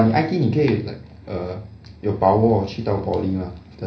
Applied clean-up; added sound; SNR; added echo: none; none; none; reverberation time 0.5 s.